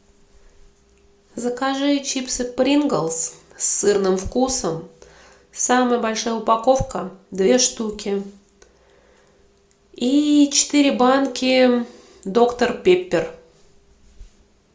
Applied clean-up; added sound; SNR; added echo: none; none; none; none.